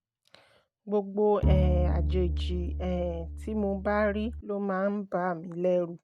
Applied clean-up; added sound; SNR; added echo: none; Bowed string instrument; -1 dB; none.